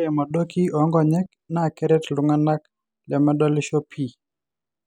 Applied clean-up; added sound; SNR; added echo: none; none; none; none.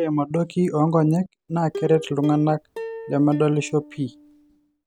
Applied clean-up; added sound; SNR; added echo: none; Plucked string instrument; 15 dB; none.